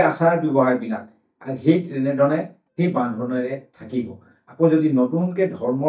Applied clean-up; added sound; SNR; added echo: neural mask model DeepFilterNet 3.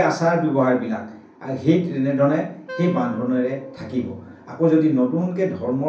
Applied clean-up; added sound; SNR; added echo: none; Wind instrument, woodwind instrument; 17 dB; reverberation time 0.6 s.